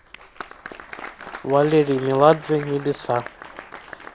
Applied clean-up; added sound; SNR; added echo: none; Applause; 16 dB; none.